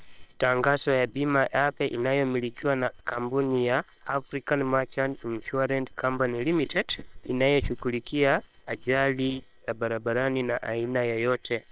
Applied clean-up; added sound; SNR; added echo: neural separator model SepFormer WHAM!.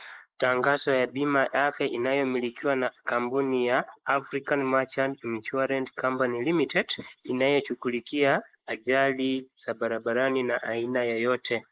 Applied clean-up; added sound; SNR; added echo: neural mask model Resemble Enhance denoiser.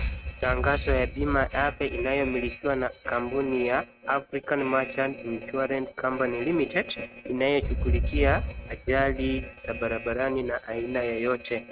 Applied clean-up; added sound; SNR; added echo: neural mask model RNNoise.